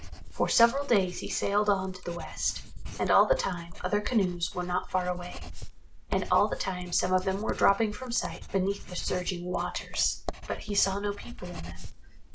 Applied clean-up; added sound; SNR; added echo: neural mask model Resemble Enhance denoiser.